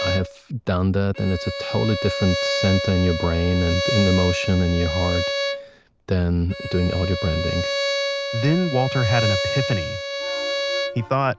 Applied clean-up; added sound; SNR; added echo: none; Bowed string instrument; 4 dB; none.